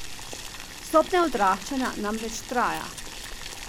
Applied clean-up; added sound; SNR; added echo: none; Boiling; 10 dB; none.